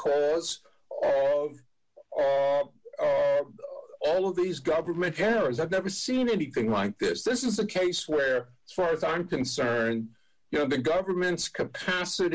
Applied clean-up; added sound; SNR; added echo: neural mask model Resemble Enhance denoiser.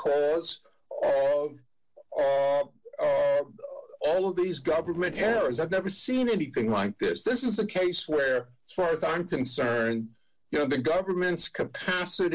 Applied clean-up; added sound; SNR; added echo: neural separator model SepFormer DNS4.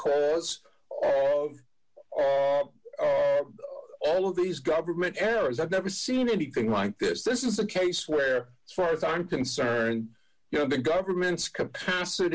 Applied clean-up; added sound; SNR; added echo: none; none; none; none.